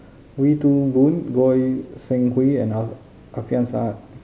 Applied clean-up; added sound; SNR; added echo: none; none; none; none.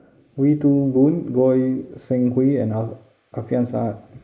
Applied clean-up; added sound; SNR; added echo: neural mask model Resemble Enhance denoiser.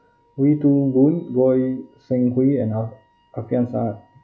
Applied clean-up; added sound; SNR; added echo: classical method log-MMSE.